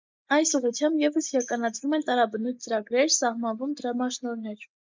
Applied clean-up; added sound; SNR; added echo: neural mask model Resemble Enhance denoiser.